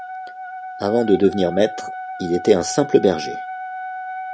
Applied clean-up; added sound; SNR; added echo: none; Wind instrument, woodwind instrument; 10 dB; none.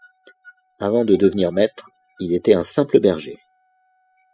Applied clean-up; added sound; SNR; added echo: classical method spectral subtraction.